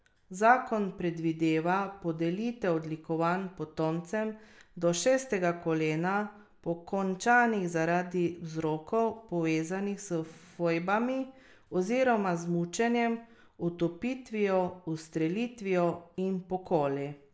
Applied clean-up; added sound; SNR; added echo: none; none; none; none.